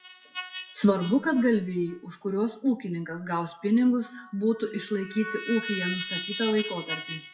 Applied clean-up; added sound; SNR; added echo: classical method WPE with log-MMSE.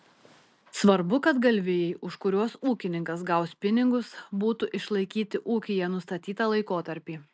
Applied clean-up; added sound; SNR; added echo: none; none; none; none.